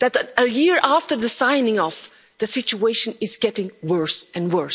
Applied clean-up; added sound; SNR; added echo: none; none; none; none.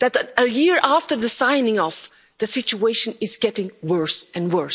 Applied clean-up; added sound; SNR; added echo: neural mask model Resemble Enhance denoiser.